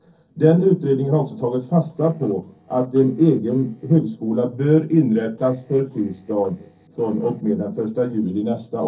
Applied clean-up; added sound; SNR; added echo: neural separator model SepFormer DNS4.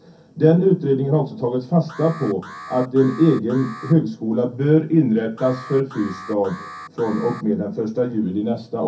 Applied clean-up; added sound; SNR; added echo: none; Alarm; 19 dB; reverberation time 0.3 s.